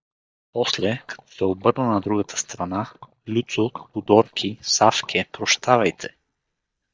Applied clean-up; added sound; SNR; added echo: neural mask model DeepFilterNet 3.